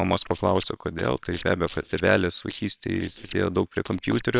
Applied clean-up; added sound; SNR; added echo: neural separator model SepFormer WHAMR!.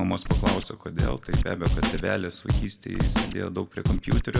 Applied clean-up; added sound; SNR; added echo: none; Scratching (performance technique); -4 dB; reverberation time 1.0 s.